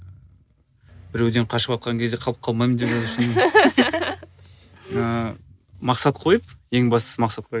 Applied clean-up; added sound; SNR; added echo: none; none; none; none.